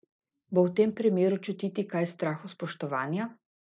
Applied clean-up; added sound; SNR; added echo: neural mask model Resemble Enhance denoiser.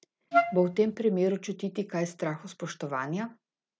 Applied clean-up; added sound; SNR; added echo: none; Wind instrument, woodwind instrument; -2 dB; none.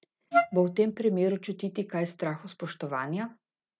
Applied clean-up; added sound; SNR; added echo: neural mask model RNNoise.